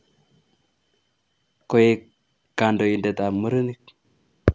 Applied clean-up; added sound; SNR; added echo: none; none; none; none.